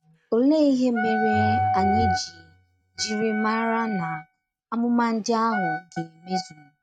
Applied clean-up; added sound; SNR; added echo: neural mask model RNNoise.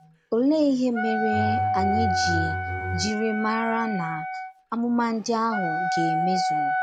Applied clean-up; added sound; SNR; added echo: none; Bowed string instrument + Wind instrument, woodwind instrument; 1 dB; none.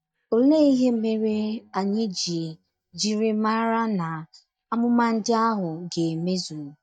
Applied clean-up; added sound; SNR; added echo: neural mask model DeepFilterNet 3.